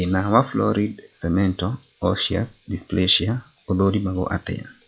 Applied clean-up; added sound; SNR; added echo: classical method log-MMSE.